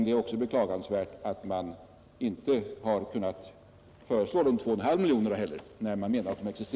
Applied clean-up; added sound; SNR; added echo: none; none; none; none.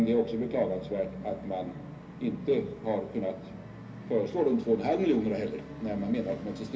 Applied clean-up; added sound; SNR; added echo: none; Musical instrument; 12 dB; reverberation time 0.3 s.